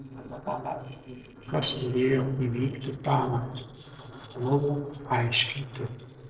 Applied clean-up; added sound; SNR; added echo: neural separator model SepFormer DNS4.